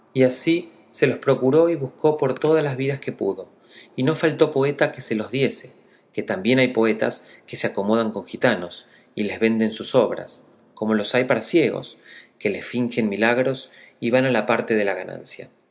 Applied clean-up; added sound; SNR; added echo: none; none; none; none.